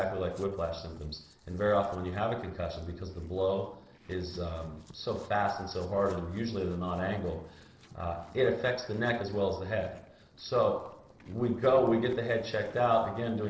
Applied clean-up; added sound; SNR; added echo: neural separator model SepFormer DNS4.